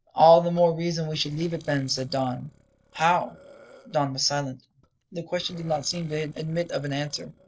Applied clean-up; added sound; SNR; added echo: neural separator model SepFormer DNS4.